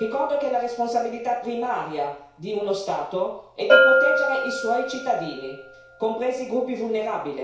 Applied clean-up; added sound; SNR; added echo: none; Bell; 0 dB; reverberation time 0.6 s.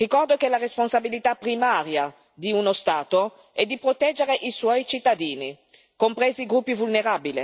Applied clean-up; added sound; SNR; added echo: none; none; none; none.